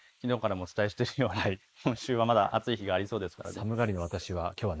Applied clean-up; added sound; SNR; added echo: neural mask model Resemble Enhance denoiser.